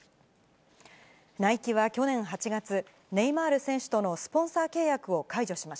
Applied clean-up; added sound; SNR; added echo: none; none; none; none.